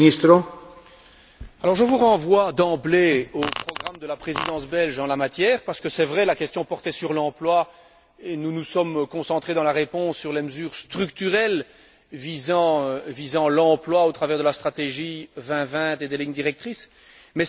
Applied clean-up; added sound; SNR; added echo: none; none; none; none.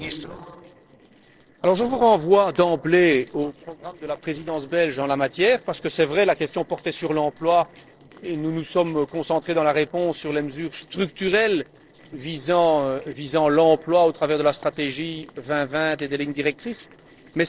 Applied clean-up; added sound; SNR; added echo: neural separator model SepFormer DNS4.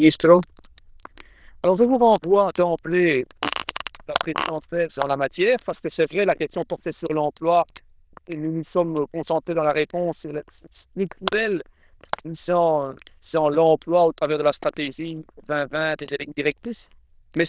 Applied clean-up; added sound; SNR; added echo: neural diffusion model UNIVERSE++.